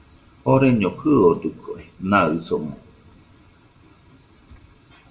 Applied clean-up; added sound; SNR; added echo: none; none; none; reverberation time 0.3 s.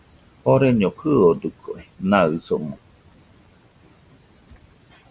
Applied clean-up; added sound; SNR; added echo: none; none; none; none.